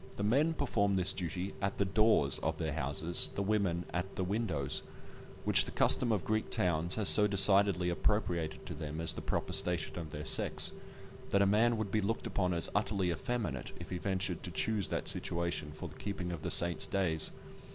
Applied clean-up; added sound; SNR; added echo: none; Rain; 17 dB; none.